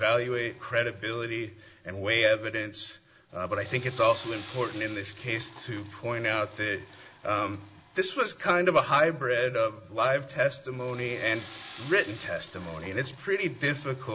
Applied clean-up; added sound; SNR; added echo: none; Toilet flush / Water; 19 dB; none.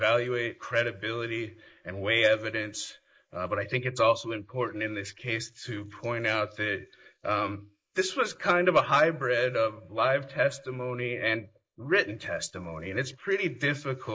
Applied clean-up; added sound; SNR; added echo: neural mask model Resemble Enhance denoiser.